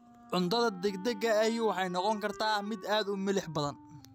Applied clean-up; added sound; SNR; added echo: none; Wind instrument, woodwind instrument; 18 dB; none.